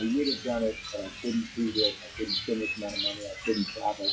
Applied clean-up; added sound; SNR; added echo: classical method WPE with log-MMSE.